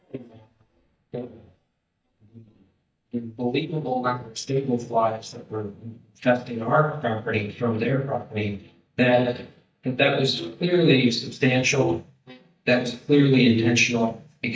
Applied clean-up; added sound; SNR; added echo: neural mask model DeepFilterNet 3.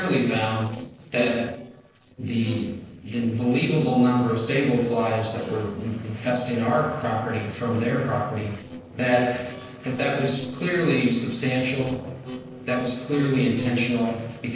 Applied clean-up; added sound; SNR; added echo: neural separator model SepFormer DNS4.